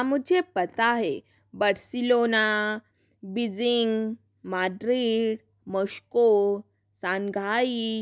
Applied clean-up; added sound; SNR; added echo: none; none; none; none.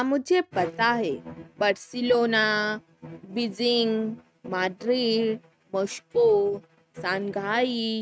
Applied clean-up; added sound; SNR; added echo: neural mask model RNNoise.